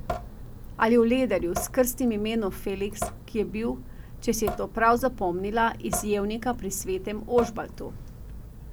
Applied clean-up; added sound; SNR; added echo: none; Drip / Sink (filling or washing) / Water tap, faucet; 10 dB; none.